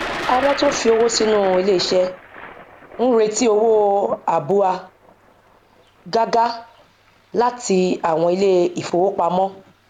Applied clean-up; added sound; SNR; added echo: none; Thunder; 15 dB; none.